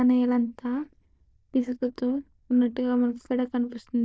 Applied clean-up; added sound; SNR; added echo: neural diffusion model UNIVERSE++.